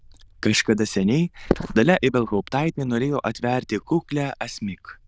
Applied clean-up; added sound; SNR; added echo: neural diffusion model UNIVERSE++.